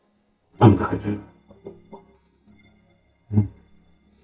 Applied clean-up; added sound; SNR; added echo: neural mask model DeepFilterNet 3.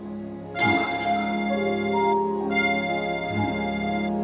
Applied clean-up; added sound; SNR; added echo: none; Accordion; 3 dB; reverberation time 0.7 s.